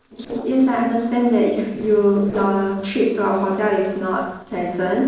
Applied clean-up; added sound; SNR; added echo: neural separator model SepFormer DNS4.